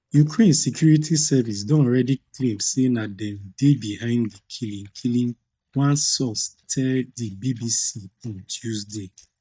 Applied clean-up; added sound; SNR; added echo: neural mask model DeepFilterNet 3.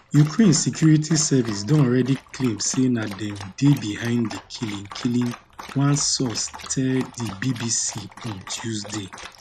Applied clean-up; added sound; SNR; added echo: none; Dog; 17 dB; none.